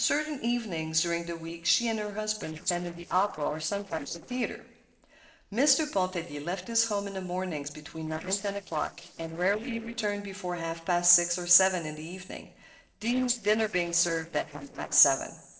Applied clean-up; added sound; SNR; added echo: neural separator model SepFormer DNS4.